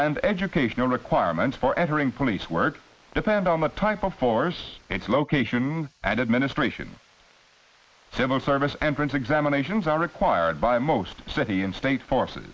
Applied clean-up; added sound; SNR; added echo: neural mask model Resemble Enhance denoiser.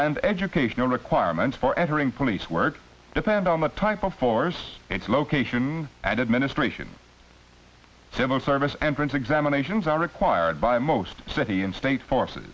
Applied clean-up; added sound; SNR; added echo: none; none; none; none.